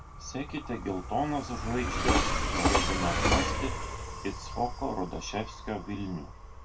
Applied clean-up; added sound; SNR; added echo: none; Train; -3 dB; reverberation time 0.2 s.